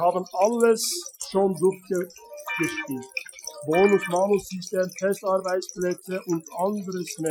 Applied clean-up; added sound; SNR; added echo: classical method Wiener filter.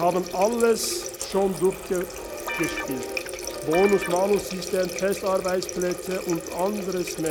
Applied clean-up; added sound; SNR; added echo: none; Water tap, faucet + Guitar; 8 dB; none.